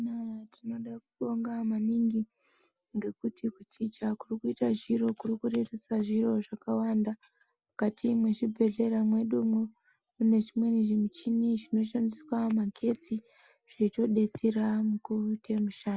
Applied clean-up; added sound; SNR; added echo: none; none; none; none.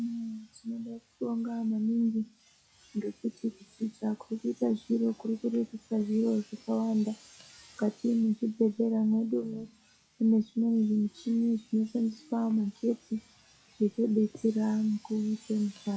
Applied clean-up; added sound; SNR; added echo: classical method log-MMSE.